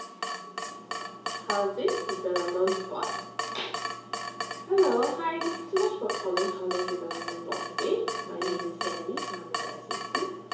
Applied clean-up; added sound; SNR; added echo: none; Drip / Water tap, faucet; 4 dB; reverberation time 2.4 s.